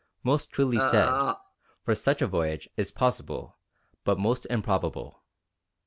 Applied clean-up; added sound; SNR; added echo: none; Burping, eructation; -1 dB; none.